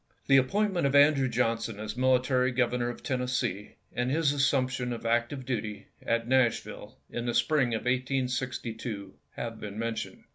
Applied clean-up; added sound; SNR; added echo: none; none; none; none.